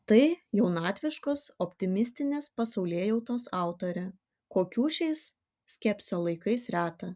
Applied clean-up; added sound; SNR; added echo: none; none; none; none.